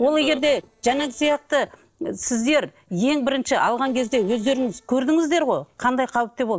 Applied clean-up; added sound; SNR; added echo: neural separator model SepFormer DNS4.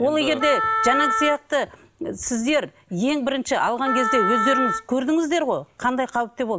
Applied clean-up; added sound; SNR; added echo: none; Wind instrument, woodwind instrument; 2 dB; none.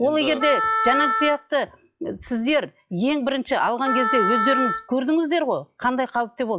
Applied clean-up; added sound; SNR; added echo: classical method log-MMSE.